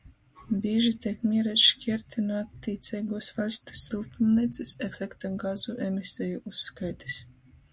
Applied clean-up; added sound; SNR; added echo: none; none; none; none.